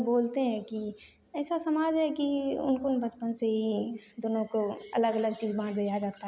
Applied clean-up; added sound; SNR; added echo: none; none; none; none.